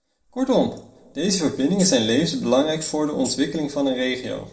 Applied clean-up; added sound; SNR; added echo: neural separator model SepFormer DNS4.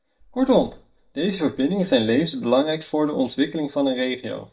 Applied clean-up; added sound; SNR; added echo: neural mask model DeepFilterNet 3.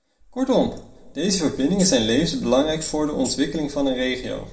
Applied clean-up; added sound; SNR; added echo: none; Tambourine; 12 dB; reverberation time 0.9 s.